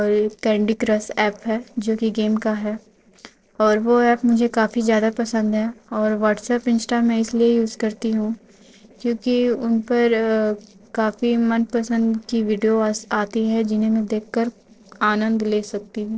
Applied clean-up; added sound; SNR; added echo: neural separator model SepFormer DNS4.